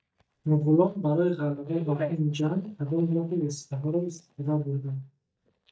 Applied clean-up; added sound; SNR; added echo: neural mask model DeepFilterNet 3.